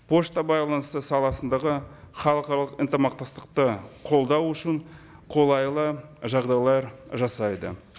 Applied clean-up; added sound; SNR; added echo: none; none; none; none.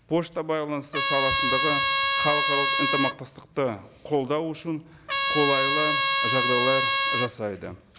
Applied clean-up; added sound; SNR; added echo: none; Trumpet; -4 dB; none.